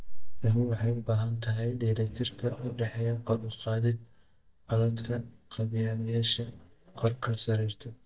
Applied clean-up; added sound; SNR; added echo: neural mask model DeepFilterNet 3.